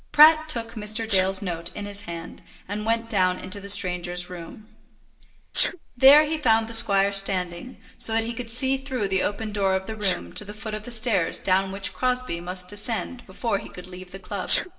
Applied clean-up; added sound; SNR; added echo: neural separator model SepFormer DNS4.